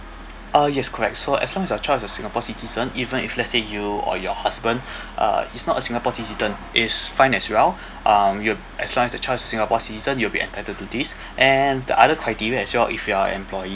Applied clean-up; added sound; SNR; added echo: none; none; none; none.